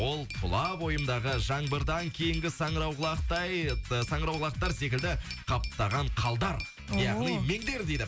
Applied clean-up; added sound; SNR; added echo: none; Glass; 16 dB; none.